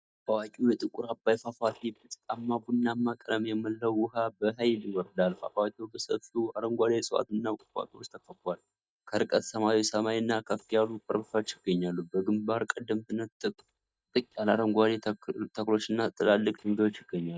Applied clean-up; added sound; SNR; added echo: neural mask model DeepFilterNet 3.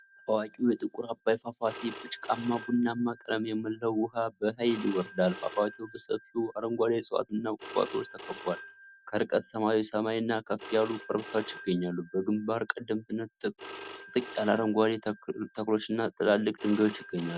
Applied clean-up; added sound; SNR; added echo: none; Telephone; 11 dB; none.